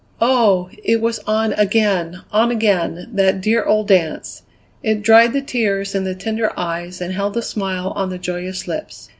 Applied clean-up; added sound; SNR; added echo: none; none; none; none.